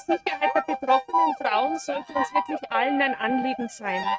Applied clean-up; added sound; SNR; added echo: neural mask model RNNoise.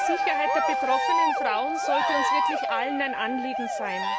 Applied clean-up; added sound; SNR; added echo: none; Cheering + Wind instrument, woodwind instrument; -5 dB; none.